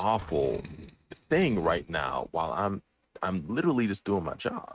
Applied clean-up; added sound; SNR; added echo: neural mask model RNNoise.